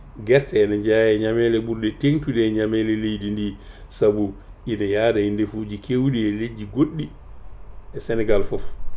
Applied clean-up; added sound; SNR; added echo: none; none; none; none.